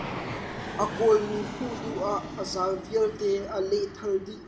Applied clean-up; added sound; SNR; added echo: none; Fixed-wing aircraft, airplane; 9 dB; reverberation time 1.6 s.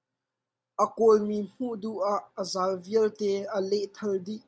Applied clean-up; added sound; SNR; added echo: none; none; none; none.